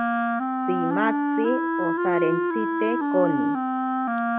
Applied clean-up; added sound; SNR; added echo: none; Wind instrument, woodwind instrument; -4 dB; none.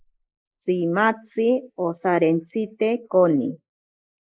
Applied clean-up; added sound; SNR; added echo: neural mask model Resemble Enhance denoiser.